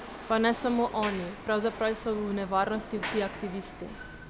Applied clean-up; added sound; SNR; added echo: none; Sliding door + Rattle / Chatter / Hiss / Engine / Mechanisms; 10 dB; none.